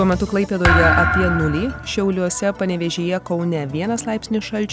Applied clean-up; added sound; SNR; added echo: none; Thump, thud; 1 dB; none.